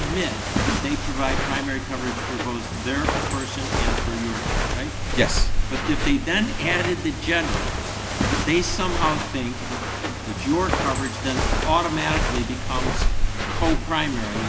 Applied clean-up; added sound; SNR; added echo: none; Walk, footsteps; -2 dB; none.